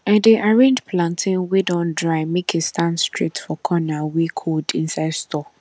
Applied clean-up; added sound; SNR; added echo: none; none; none; none.